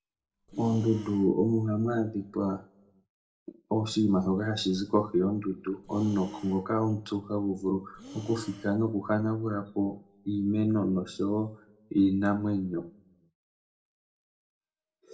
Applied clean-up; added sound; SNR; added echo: none; Breathing; 18 dB; reverberation time 0.3 s.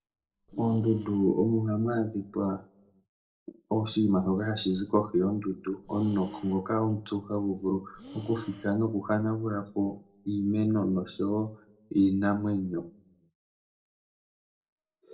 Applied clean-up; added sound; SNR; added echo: neural separator model SepFormer DNS4.